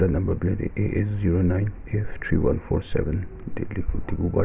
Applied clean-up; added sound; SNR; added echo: none; none; none; none.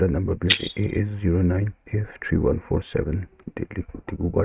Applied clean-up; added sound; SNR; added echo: neural mask model RNNoise.